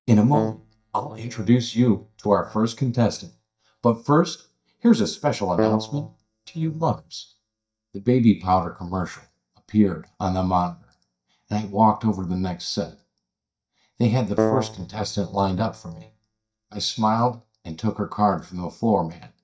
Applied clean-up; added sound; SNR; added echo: neural mask model DeepFilterNet 3.